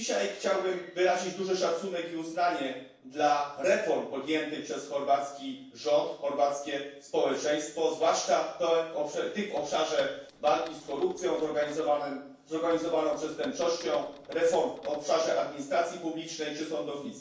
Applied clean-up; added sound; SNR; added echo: neural separator model SepFormer DNS4.